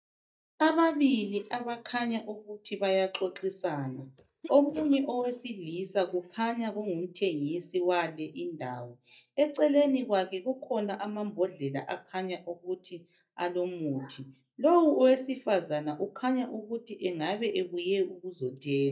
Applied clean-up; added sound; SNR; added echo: neural mask model DeepFilterNet 3.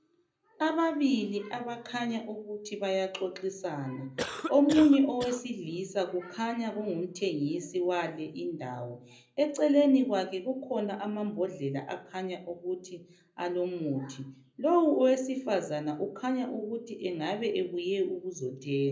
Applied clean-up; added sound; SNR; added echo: none; Cough; 8 dB; reverberation time 0.5 s.